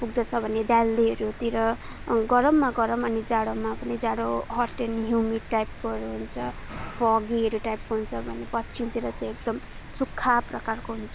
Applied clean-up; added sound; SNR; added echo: none; Rain; 12 dB; none.